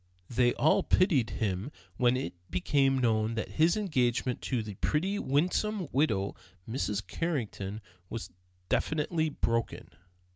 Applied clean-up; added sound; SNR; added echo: none; none; none; none.